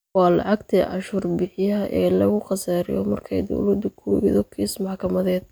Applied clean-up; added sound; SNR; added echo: none; none; none; none.